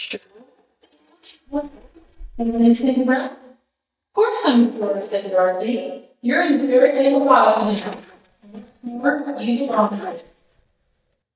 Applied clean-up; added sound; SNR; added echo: neural mask model DeepFilterNet 3.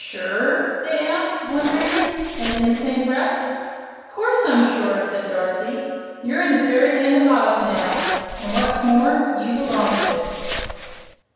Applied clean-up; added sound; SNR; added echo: none; Zipper (clothing); 7 dB; reverberation time 1.9 s.